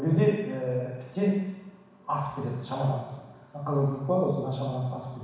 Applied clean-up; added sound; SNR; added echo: none; none; none; reverberation time 1.1 s.